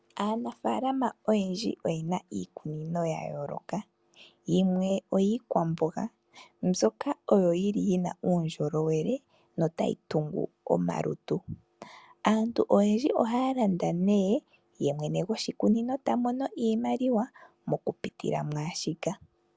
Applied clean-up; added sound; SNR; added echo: none; none; none; none.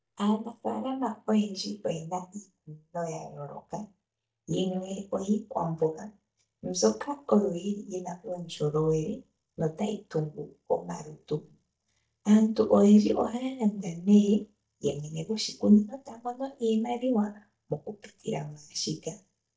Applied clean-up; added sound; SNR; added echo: neural mask model DeepFilterNet 3.